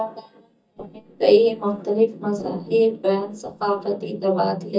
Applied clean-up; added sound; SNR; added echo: neural mask model DeepFilterNet 3.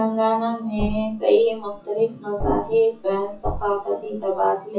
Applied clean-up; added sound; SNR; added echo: classical method WPE with log-MMSE.